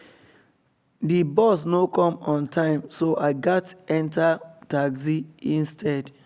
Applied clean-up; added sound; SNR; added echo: none; none; none; none.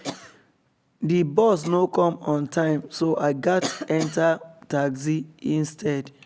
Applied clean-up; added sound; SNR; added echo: none; Cough; 16 dB; none.